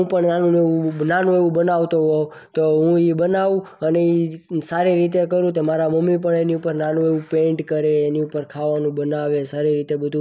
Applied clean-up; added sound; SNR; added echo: none; none; none; none.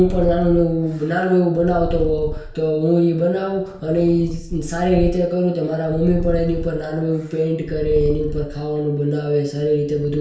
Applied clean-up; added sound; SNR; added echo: none; Purr; 10 dB; reverberation time 0.5 s.